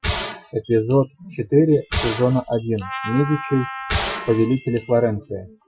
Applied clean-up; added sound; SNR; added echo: classical method Wiener filter.